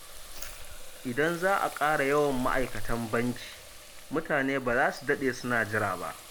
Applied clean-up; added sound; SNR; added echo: none; Water tap, faucet; 9 dB; none.